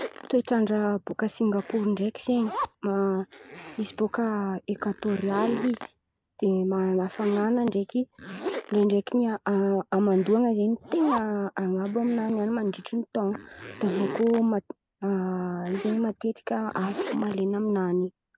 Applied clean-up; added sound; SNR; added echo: none; Zipper (clothing); 13 dB; none.